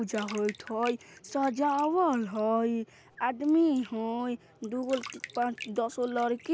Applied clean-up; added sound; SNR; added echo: none; Bathtub (filling or washing); 19 dB; none.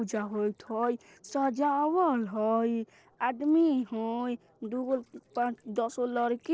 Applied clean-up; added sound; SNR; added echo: neural separator model SepFormer DNS4.